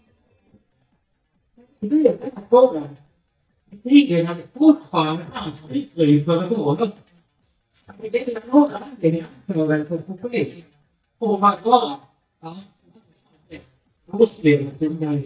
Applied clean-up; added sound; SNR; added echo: neural mask model DeepFilterNet 3.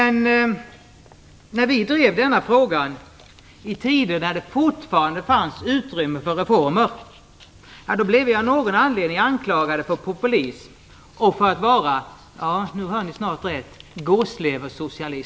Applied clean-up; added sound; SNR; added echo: none; none; none; none.